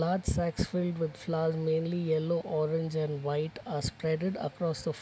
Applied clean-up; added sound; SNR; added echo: none; none; none; none.